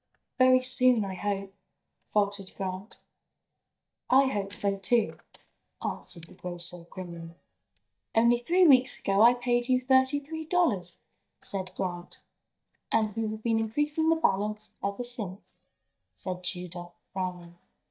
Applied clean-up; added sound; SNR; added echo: neural mask model DeepFilterNet 3.